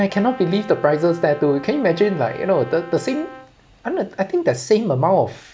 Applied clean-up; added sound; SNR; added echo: none; Brass instrument; 18 dB; none.